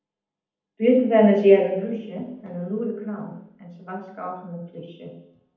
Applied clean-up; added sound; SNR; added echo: none; none; none; reverberation time 0.8 s.